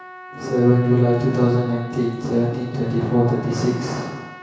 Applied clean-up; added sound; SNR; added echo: none; Trumpet; 19 dB; reverberation time 1.1 s.